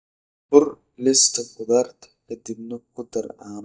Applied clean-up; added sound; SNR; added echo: neural mask model DeepFilterNet 3.